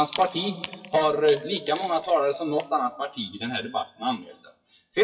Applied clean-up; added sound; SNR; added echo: classical method WPE with log-MMSE.